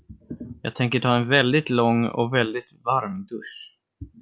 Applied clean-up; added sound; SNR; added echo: none; none; none; none.